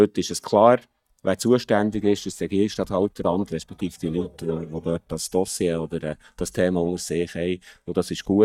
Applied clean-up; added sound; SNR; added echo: neural mask model DeepFilterNet 3.